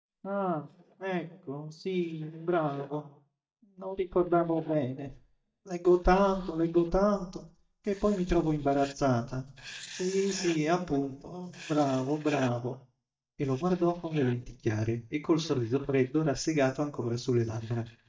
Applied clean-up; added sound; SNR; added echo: neural mask model DeepFilterNet 3.